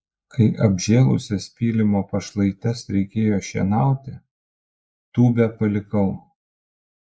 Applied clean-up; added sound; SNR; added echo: neural mask model Resemble Enhance denoiser.